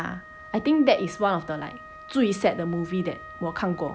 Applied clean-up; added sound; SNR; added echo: none; Wind instrument, woodwind instrument; 17 dB; none.